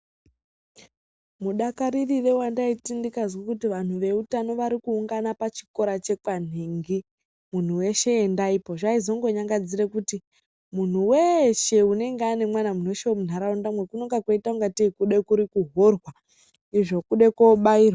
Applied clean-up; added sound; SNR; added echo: none; none; none; none.